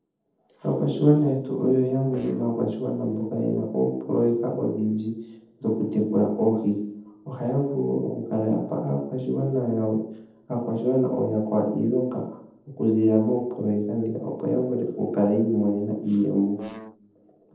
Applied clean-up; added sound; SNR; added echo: neural separator model SepFormer DNS4.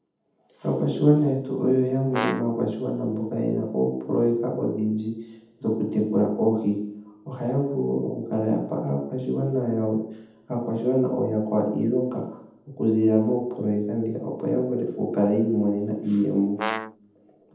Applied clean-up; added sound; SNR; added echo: none; Brass instrument; 8 dB; reverberation time 0.8 s.